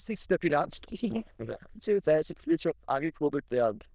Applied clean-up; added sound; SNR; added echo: neural diffusion model UNIVERSE++.